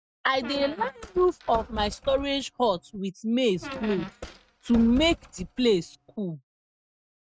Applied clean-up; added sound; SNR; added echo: neural mask model RNNoise.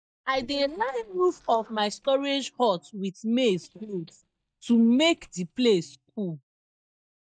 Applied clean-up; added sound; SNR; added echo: neural mask model DeepFilterNet 3.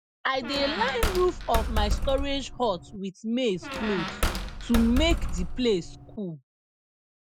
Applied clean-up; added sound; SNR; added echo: none; Squeak; 1 dB; none.